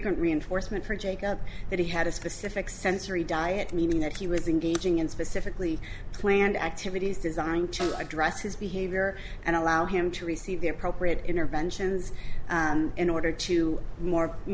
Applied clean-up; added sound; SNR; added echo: none; Snare drum; 17 dB; none.